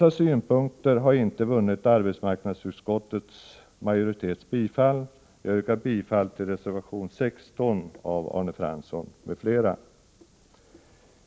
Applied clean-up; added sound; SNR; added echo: none; none; none; none.